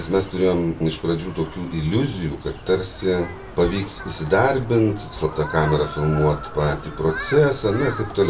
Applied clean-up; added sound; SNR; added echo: none; Human group actions; 14 dB; reverberation time 0.2 s.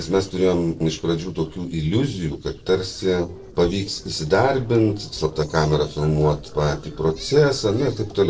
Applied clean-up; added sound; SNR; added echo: neural separator model SepFormer DNS4.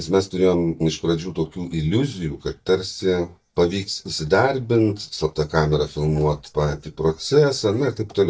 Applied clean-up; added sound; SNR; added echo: neural mask model DeepFilterNet 3.